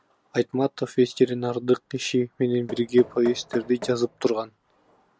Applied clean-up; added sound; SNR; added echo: none; Knock; 18 dB; none.